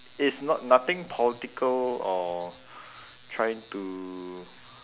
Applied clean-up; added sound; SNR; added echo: none; none; none; none.